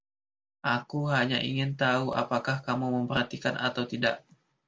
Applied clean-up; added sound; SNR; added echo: none; none; none; none.